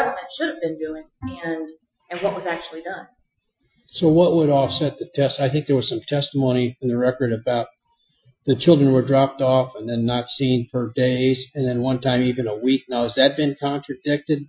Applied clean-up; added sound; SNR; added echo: classical method Wiener filter.